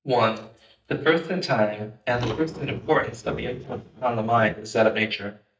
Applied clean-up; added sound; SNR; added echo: neural mask model DeepFilterNet 3.